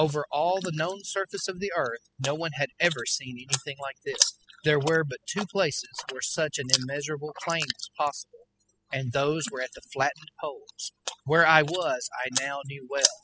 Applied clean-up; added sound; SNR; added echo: classical method spectral subtraction.